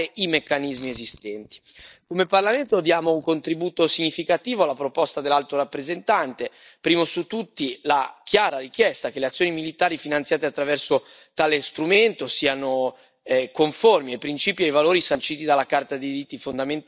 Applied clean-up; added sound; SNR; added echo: neural mask model DeepFilterNet 3.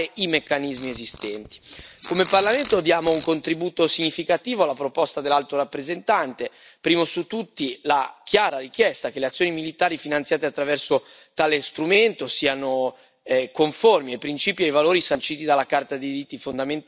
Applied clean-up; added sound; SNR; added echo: none; Fart; 18 dB; none.